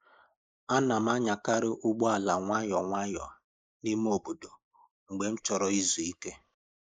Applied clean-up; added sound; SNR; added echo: neural mask model Resemble Enhance denoiser.